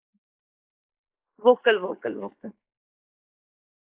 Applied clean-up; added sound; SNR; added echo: neural mask model Resemble Enhance denoiser.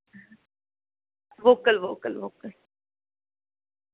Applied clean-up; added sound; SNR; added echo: none; none; none; none.